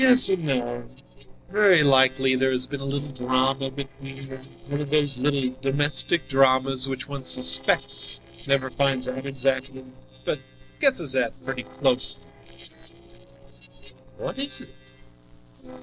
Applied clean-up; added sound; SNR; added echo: neural separator model SepFormer DNS4.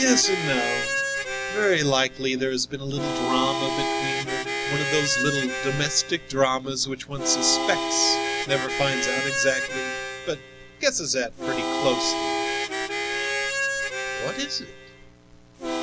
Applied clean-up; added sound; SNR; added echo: none; Harmonica; 2 dB; none.